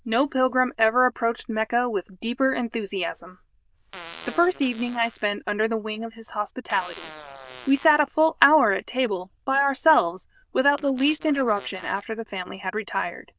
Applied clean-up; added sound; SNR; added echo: neural diffusion model UNIVERSE++.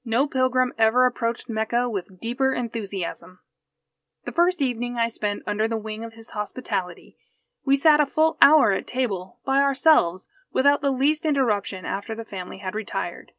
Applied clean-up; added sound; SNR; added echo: none; none; none; none.